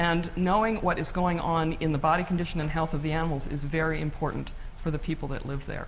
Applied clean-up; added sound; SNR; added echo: none; none; none; none.